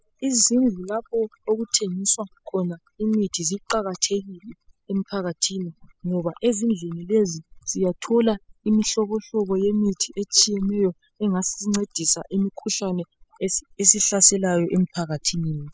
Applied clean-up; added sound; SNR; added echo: classical method spectral subtraction.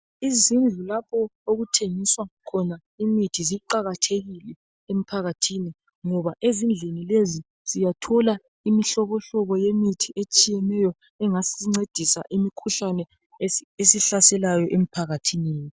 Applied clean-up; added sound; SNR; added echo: none; none; none; none.